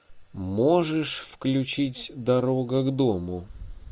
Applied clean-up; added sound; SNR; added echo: none; none; none; none.